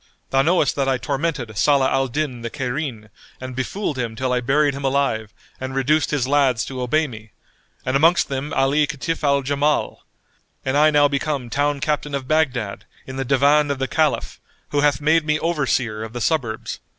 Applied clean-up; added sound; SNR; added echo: none; none; none; none.